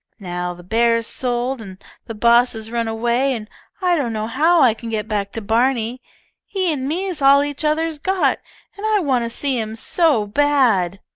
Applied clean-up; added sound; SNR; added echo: none; none; none; none.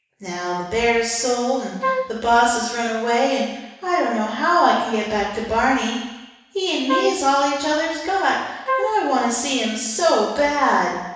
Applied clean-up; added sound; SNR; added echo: none; Wind instrument, woodwind instrument; 5 dB; reverberation time 1.1 s.